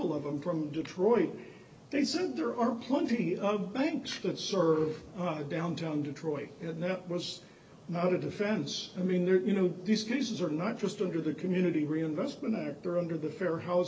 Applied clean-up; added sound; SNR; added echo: none; none; none; none.